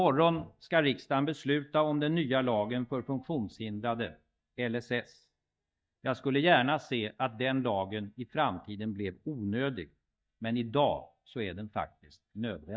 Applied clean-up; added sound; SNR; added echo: neural mask model DeepFilterNet 3.